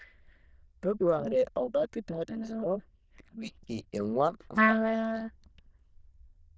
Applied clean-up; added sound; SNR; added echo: neural diffusion model UNIVERSE++.